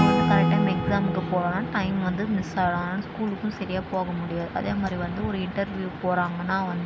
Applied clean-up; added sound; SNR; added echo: none; Acoustic guitar / Strum; 3 dB; none.